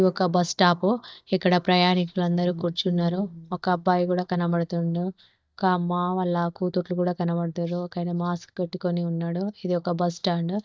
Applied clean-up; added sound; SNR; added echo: neural mask model DeepFilterNet 3.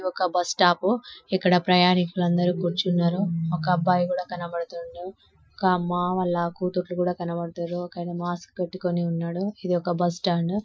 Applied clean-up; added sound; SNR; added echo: classical method Wiener filter.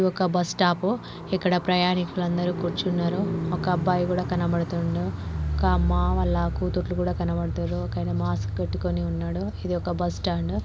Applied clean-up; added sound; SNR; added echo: none; Car; 4 dB; none.